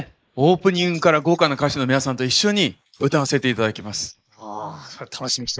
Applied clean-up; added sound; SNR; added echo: neural mask model Resemble Enhance denoiser.